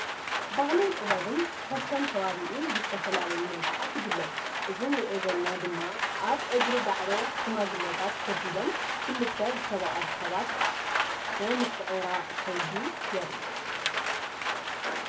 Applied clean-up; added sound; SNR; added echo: none; Rain; -1 dB; reverberation time 0.4 s.